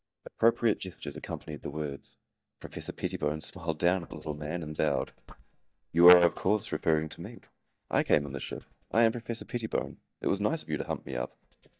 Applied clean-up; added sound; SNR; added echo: neural mask model DeepFilterNet 3.